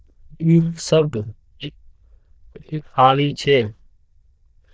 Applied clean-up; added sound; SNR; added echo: neural diffusion model UNIVERSE++.